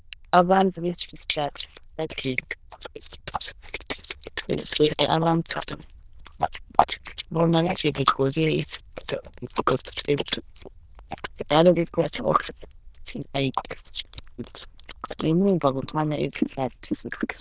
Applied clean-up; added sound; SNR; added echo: neural diffusion model UNIVERSE++.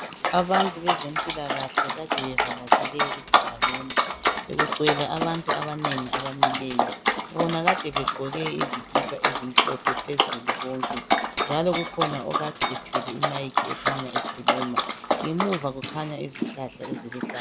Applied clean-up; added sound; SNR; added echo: none; Dog; -4 dB; none.